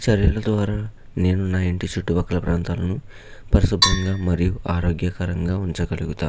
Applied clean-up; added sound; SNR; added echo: none; Percussion; 5 dB; none.